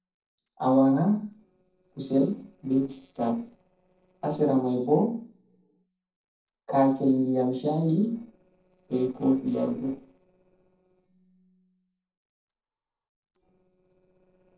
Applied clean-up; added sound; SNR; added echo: neural separator model SepFormer DNS4.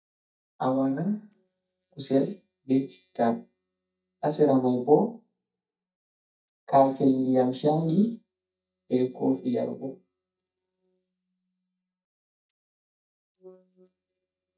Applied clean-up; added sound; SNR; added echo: neural mask model DeepFilterNet 3.